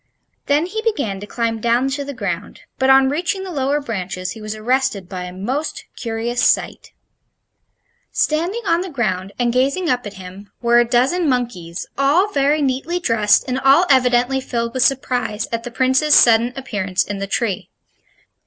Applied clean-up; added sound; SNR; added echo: none; none; none; none.